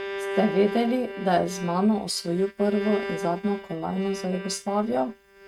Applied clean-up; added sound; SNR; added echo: neural mask model RNNoise.